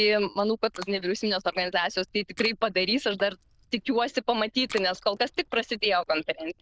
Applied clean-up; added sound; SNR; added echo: neural diffusion model UNIVERSE++.